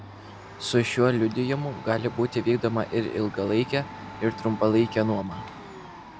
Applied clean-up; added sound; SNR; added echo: none; Domestic sounds, home sounds; 14 dB; none.